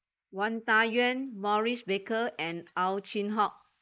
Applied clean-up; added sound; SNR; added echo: neural mask model Resemble Enhance denoiser.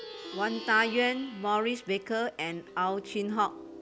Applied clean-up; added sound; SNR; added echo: none; Plucked string instrument; 14 dB; none.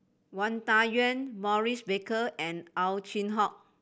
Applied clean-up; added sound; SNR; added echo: none; none; none; none.